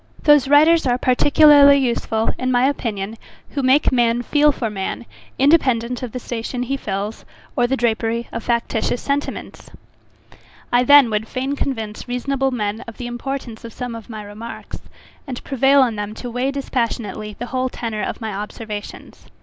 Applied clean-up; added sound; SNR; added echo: none; none; none; none.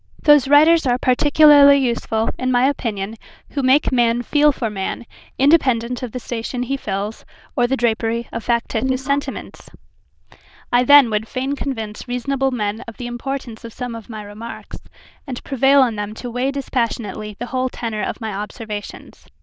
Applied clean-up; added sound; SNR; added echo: neural diffusion model UNIVERSE++.